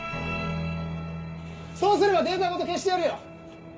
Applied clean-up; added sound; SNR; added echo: none; none; none; reverberation time 0.7 s.